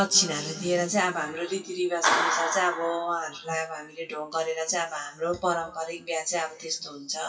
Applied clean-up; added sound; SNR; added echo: classical method WPE with log-MMSE.